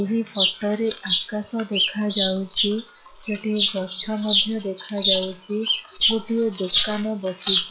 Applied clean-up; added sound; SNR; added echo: classical method log-MMSE.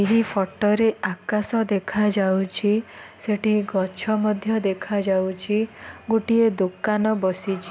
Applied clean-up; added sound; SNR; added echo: none; none; none; none.